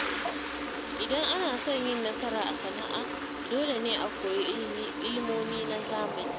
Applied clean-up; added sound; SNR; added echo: none; Toilet flush; 1 dB; none.